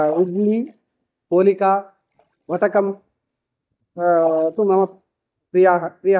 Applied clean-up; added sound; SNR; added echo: neural mask model DeepFilterNet 3.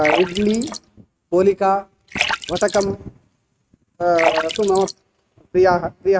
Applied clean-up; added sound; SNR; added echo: neural mask model RNNoise.